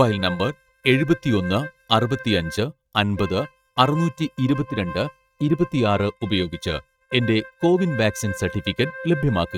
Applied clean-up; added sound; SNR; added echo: neural mask model RNNoise.